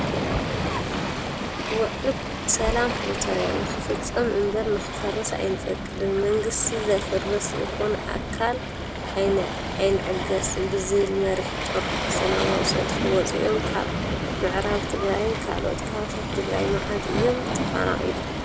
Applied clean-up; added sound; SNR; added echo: none; Waves, surf; 1 dB; none.